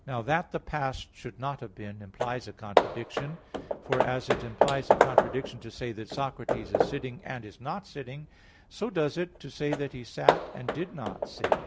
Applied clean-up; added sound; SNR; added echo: none; Hammer / Wood; -3 dB; none.